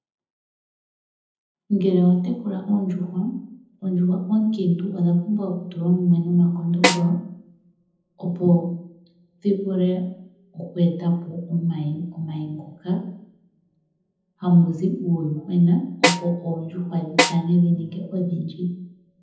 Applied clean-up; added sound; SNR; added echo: none; Snare drum; 1 dB; reverberation time 0.8 s.